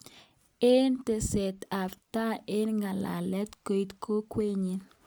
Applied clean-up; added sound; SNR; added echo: none; none; none; none.